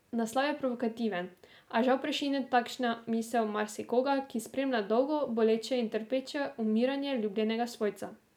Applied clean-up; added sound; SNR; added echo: none; none; none; none.